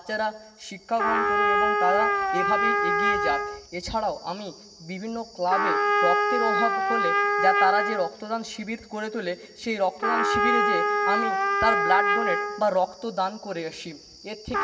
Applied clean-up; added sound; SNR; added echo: none; Trumpet; -3 dB; reverberation time 1.5 s.